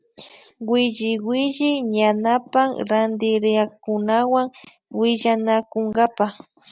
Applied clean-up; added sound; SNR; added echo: none; none; none; none.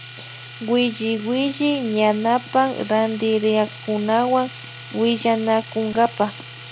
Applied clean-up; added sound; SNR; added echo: none; Domestic sounds, home sounds; 13 dB; none.